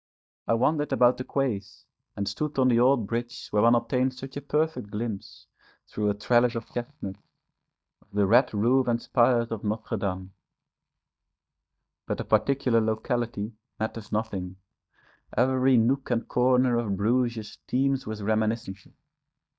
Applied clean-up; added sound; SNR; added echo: neural mask model DeepFilterNet 3.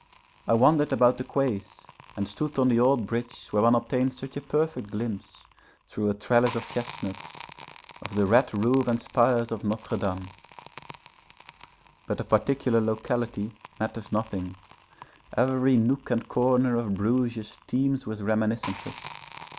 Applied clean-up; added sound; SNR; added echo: none; Crackle; 18 dB; none.